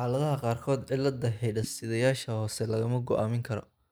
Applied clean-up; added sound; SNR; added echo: neural mask model DeepFilterNet 3.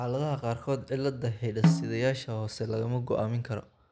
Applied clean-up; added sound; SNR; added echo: none; Snare drum; 0 dB; none.